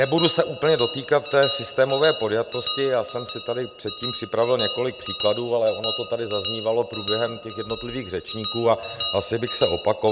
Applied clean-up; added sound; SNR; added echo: none; Bell; 4 dB; none.